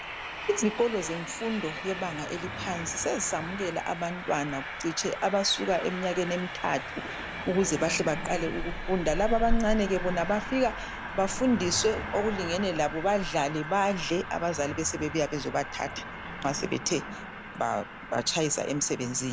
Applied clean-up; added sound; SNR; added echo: none; Train + Cricket / Motor vehicle (road); 6 dB; none.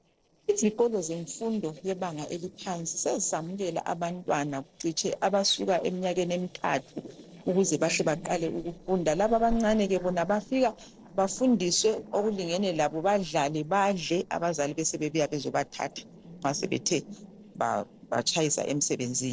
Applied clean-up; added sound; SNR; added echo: neural separator model SepFormer DNS4.